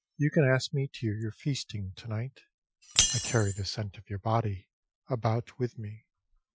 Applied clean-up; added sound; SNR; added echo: classical method Wiener filter.